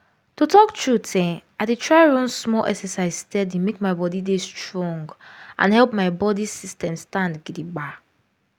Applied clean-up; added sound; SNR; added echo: none; none; none; none.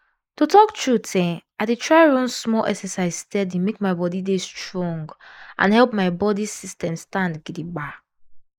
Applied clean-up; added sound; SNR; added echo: neural mask model Resemble Enhance denoiser.